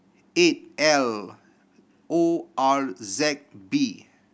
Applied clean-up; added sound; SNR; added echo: none; none; none; none.